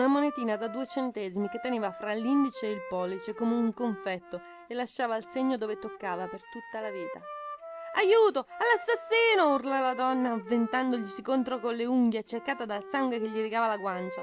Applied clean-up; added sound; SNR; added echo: none; Wind instrument, woodwind instrument; 13 dB; none.